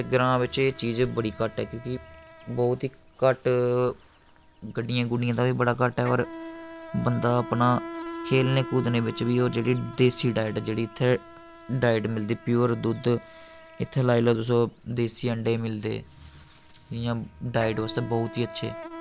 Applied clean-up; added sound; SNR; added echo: none; Insect + Squeak; 16 dB; none.